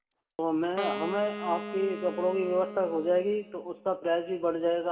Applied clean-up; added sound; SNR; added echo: none; Wind instrument, woodwind instrument; 11 dB; reverberation time 2.3 s.